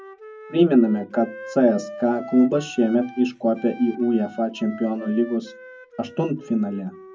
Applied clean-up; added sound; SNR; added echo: none; Wind instrument, woodwind instrument; 18 dB; reverberation time 0.3 s.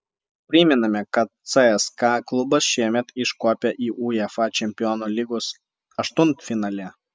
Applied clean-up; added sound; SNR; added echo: none; none; none; none.